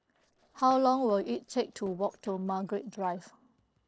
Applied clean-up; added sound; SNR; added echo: neural separator model SepFormer DNS4.